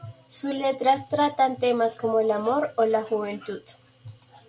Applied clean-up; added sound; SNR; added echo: none; none; none; none.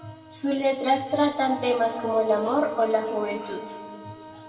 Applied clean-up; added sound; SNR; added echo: none; Wind instrument, woodwind instrument; 15 dB; reverberation time 1.7 s.